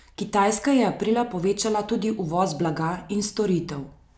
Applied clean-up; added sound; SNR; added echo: none; none; none; none.